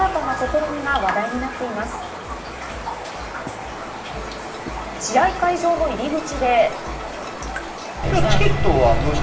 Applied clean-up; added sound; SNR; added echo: none; Raindrop; 10 dB; reverberation time 0.4 s.